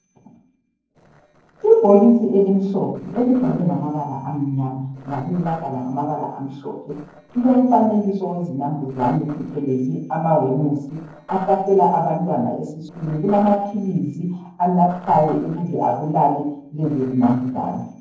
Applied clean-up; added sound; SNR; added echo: neural separator model SepFormer DNS4.